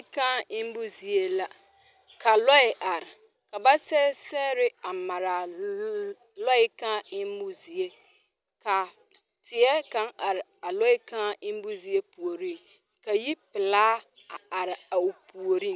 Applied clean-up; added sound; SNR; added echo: none; none; none; none.